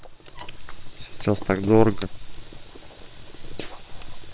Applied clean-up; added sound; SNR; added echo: neural separator model SepFormer WHAM!.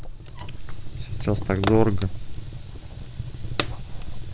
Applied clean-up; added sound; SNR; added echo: none; Fire; -1 dB; none.